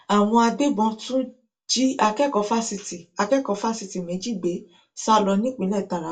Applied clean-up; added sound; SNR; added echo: none; none; none; reverberation time 0.2 s.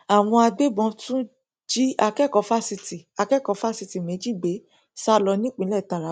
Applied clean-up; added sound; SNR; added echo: none; none; none; none.